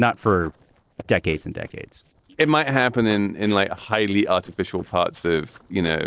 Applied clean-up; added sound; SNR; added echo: neural separator model SepFormer DNS4.